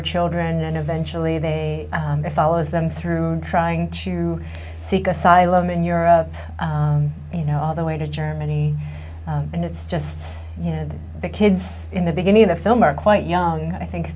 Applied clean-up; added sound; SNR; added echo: none; none; none; none.